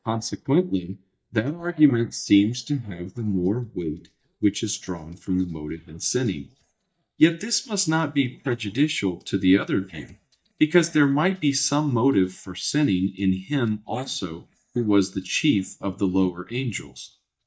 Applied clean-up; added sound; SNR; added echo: neural mask model DeepFilterNet 3.